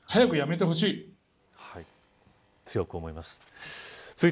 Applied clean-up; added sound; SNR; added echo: none; none; none; none.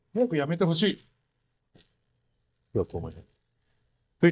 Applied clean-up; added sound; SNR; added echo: neural mask model DeepFilterNet 3.